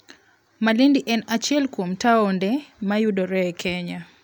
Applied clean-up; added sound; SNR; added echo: none; none; none; none.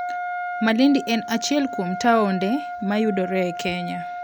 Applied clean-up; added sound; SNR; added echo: none; Wind instrument, woodwind instrument; 8 dB; none.